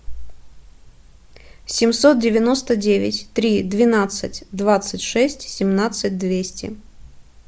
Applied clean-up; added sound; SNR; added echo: none; none; none; none.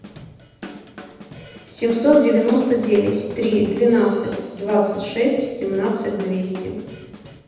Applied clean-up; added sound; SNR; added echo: none; Drum / Drum kit; 17 dB; reverberation time 1.1 s.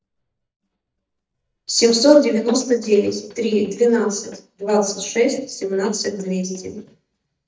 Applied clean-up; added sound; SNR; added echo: neural mask model DeepFilterNet 3.